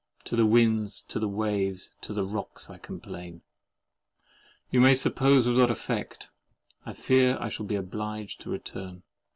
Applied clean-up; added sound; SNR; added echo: none; none; none; none.